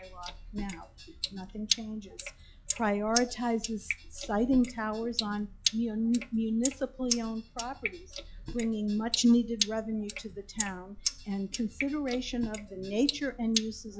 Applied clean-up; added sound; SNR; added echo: classical method log-MMSE.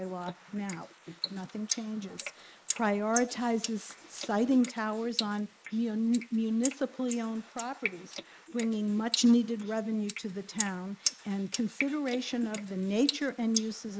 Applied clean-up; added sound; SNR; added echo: neural mask model Resemble Enhance denoiser.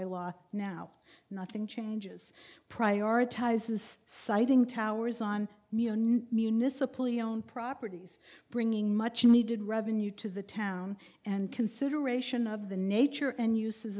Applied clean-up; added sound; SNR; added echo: none; none; none; none.